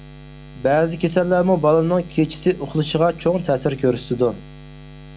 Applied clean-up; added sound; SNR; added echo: none; Buzz; 19 dB; none.